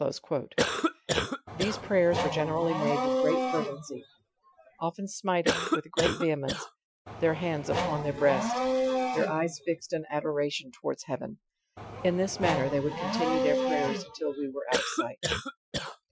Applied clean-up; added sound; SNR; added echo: classical method Wiener filter.